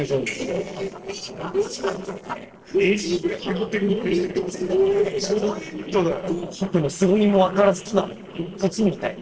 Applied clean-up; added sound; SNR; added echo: neural separator model SepFormer DNS4.